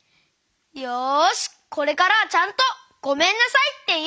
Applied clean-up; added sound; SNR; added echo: none; none; none; none.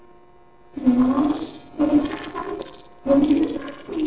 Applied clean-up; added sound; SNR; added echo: neural separator model SepFormer DNS4.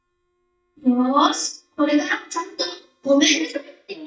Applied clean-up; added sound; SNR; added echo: neural mask model DeepFilterNet 3.